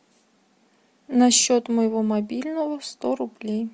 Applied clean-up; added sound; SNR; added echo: none; none; none; none.